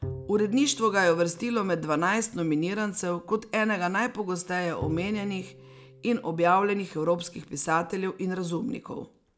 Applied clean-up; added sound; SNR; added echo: none; Bowed string instrument; 17 dB; none.